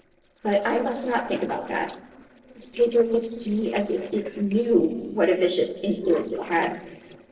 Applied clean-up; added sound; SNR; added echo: neural separator model SepFormer DNS4.